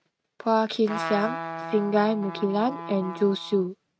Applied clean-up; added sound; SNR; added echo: neural mask model RNNoise.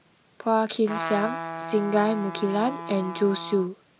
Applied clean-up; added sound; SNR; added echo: none; Trumpet; 9 dB; none.